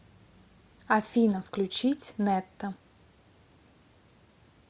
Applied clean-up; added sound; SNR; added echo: none; none; none; none.